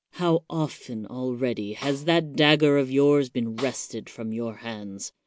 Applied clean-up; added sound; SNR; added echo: none; Snare drum; 19 dB; none.